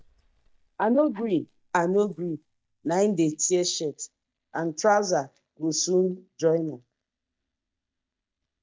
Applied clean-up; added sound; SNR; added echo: neural mask model DeepFilterNet 3.